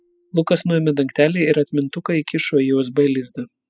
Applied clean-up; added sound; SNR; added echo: classical method spectral subtraction.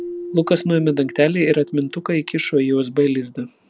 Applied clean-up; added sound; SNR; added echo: none; Keyboard (musical); 16 dB; none.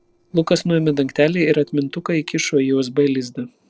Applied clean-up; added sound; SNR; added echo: neural separator model SepFormer DNS4.